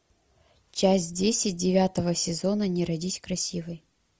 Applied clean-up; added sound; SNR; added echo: none; none; none; none.